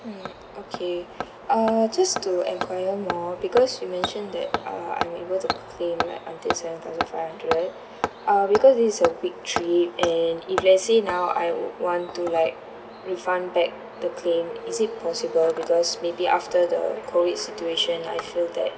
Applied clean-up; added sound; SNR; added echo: none; Hammer; 11 dB; none.